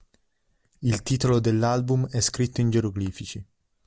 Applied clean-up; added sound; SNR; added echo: none; none; none; none.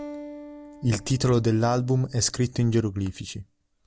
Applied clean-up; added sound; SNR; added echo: none; Acoustic guitar; 19 dB; none.